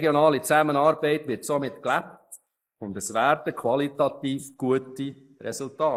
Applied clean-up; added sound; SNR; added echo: neural mask model Resemble Enhance denoiser.